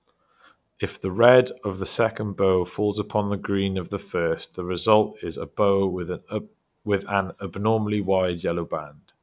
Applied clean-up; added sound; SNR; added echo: none; none; none; none.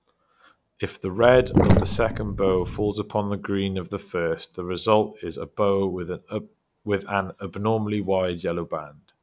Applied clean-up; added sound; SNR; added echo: none; Sink (filling or washing); -2 dB; none.